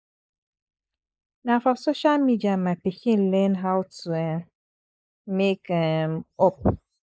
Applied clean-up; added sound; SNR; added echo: neural mask model Resemble Enhance denoiser.